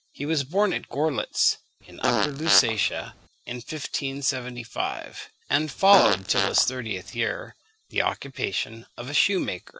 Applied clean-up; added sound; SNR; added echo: none; Fart; 2 dB; none.